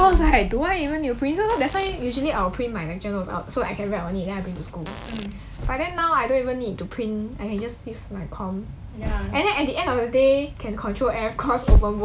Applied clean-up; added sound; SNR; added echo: none; Fart; 18 dB; none.